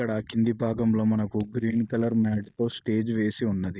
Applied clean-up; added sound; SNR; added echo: neural mask model DeepFilterNet 3.